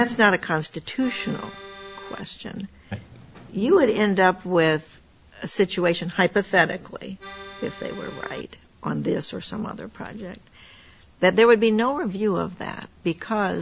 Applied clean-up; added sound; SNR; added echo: none; Accordion; 15 dB; none.